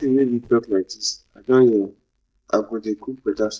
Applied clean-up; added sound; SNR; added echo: neural mask model DeepFilterNet 3.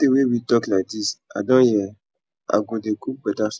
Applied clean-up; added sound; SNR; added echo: none; none; none; none.